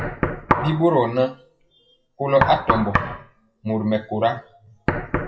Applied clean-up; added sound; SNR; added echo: classical method WPE with log-MMSE.